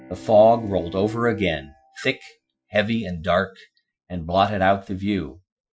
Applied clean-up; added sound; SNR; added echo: classical method Wiener filter.